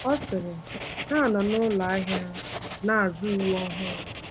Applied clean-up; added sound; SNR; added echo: none; Writing; 8 dB; none.